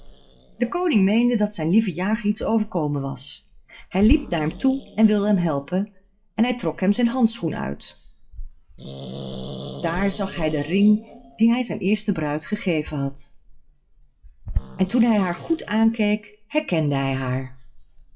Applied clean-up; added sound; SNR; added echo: classical method WPE with log-MMSE.